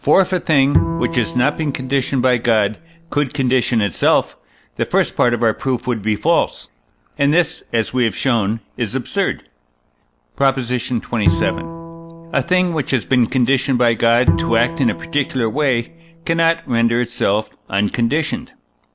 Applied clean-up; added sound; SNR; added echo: none; Bowed string instrument; 7 dB; none.